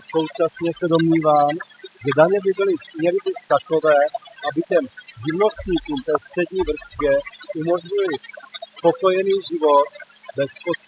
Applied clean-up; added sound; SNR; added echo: classical method spectral subtraction.